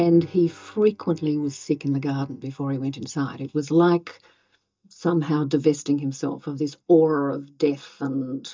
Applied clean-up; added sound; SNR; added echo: neural mask model DeepFilterNet 3.